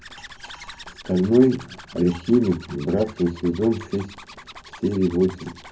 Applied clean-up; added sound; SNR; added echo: none; Zipper (clothing); 19 dB; reverberation time 0.3 s.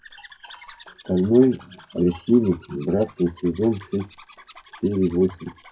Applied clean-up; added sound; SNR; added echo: classical method WPE with log-MMSE.